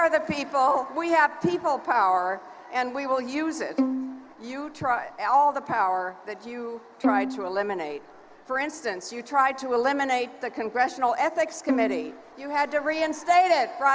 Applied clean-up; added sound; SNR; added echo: none; Bowed string instrument; 6 dB; none.